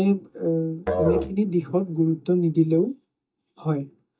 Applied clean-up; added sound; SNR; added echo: neural mask model DeepFilterNet 3.